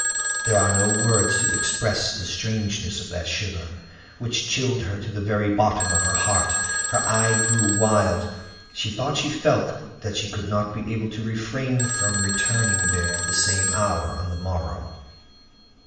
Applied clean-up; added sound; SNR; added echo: none; Telephone; 1 dB; reverberation time 1.0 s.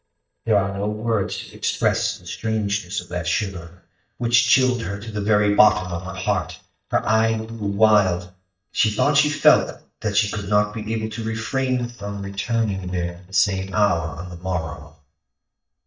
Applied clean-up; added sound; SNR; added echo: neural mask model DeepFilterNet 3.